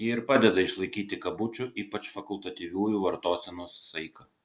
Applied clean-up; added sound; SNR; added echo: none; none; none; none.